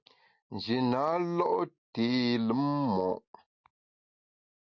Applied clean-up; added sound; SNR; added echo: none; none; none; none.